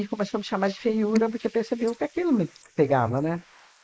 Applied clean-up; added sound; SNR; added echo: neural mask model Resemble Enhance denoiser.